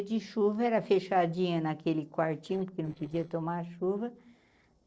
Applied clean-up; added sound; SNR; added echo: neural separator model SepFormer DNS4.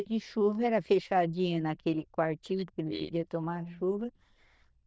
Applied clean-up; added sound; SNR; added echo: neural diffusion model UNIVERSE++.